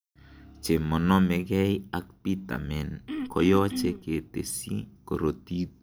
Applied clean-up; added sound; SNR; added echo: none; Cough; 6 dB; none.